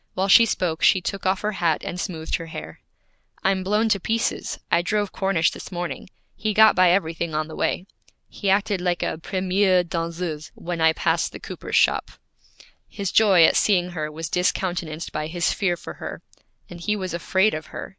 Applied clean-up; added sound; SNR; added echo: none; none; none; none.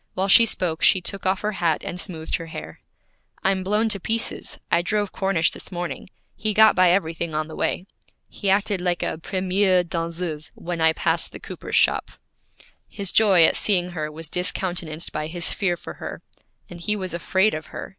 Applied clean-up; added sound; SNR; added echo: none; Tambourine; 19 dB; none.